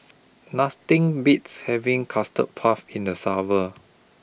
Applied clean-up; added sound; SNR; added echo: none; none; none; none.